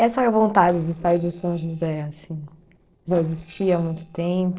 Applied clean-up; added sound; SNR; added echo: neural separator model SepFormer DNS4.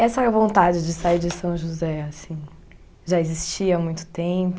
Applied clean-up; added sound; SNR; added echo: none; none; none; none.